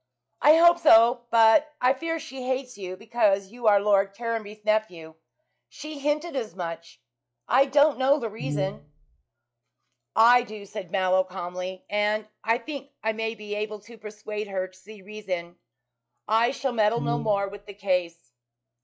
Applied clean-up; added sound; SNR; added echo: classical method log-MMSE.